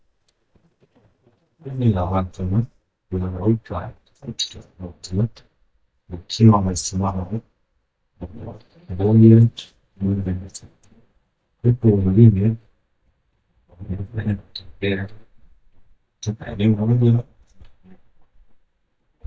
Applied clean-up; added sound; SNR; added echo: neural mask model DeepFilterNet 3.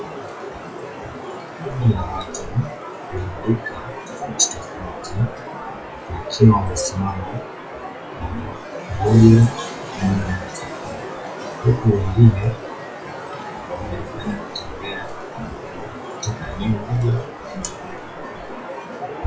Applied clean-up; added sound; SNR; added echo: classical method WPE with log-MMSE.